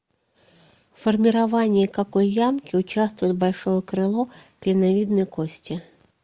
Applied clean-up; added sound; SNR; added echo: none; none; none; none.